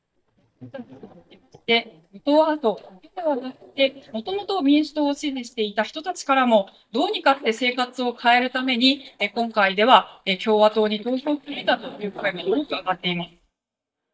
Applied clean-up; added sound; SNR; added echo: neural mask model DeepFilterNet 3.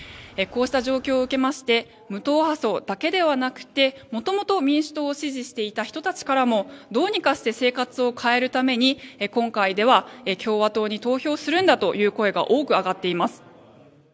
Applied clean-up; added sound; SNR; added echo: none; none; none; none.